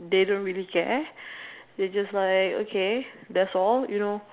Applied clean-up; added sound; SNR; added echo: none; none; none; none.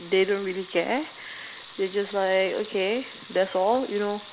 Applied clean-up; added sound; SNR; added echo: none; Sink (filling or washing) / Water tap, faucet / Liquid; 18 dB; none.